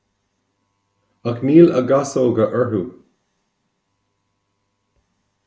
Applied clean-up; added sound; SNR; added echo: none; none; none; none.